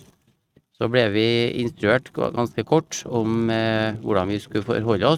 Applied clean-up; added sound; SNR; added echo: neural mask model RNNoise.